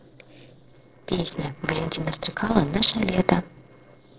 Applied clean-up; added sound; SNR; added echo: neural separator model SepFormer DNS4.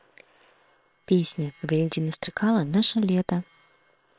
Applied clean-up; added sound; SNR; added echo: neural separator model SepFormer WHAM!.